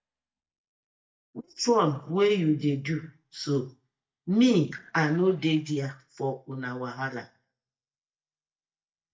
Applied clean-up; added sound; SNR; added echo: neural mask model DeepFilterNet 3.